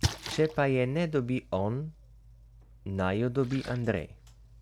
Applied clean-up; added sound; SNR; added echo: none; Splash, splatter; 11 dB; none.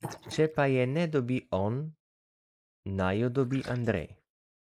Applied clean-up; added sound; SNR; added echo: neural mask model Resemble Enhance denoiser.